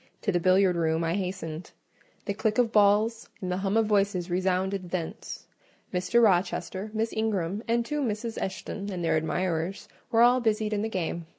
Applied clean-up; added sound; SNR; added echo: none; none; none; none.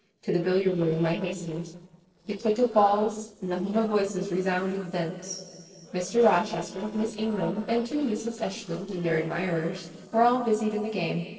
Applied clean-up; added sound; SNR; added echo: neural separator model SepFormer DNS4.